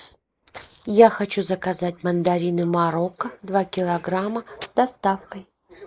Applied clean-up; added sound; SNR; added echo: neural mask model Resemble Enhance denoiser.